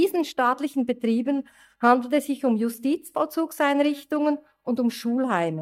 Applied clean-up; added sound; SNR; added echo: neural mask model DeepFilterNet 3.